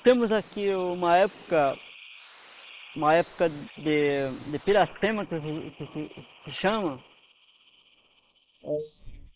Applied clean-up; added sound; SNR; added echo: neural mask model Resemble Enhance denoiser.